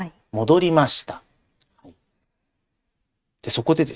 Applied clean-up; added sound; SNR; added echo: neural mask model RNNoise.